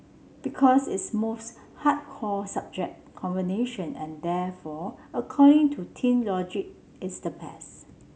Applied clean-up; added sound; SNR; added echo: none; none; none; none.